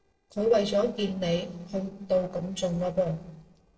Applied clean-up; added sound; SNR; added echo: neural separator model SepFormer DNS4.